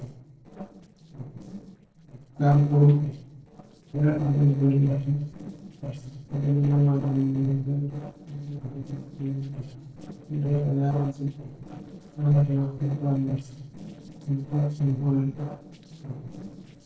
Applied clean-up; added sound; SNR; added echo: neural separator model SepFormer DNS4.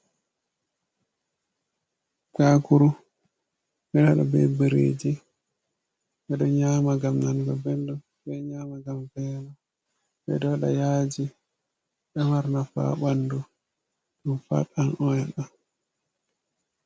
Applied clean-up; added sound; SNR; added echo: none; none; none; none.